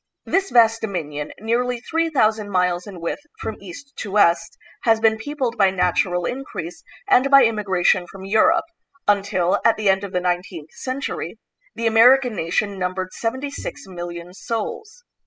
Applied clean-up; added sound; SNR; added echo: classical method spectral subtraction.